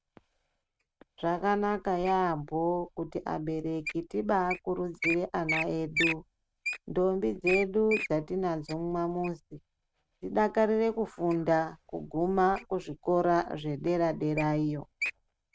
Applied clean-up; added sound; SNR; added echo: neural mask model RNNoise.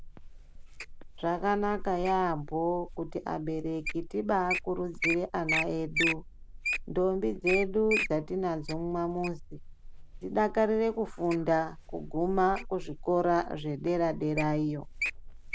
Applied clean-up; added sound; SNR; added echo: none; Wild animals; 7 dB; none.